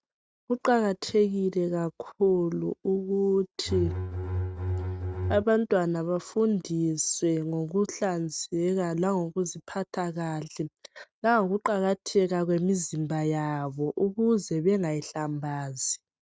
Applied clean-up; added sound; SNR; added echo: neural mask model RNNoise.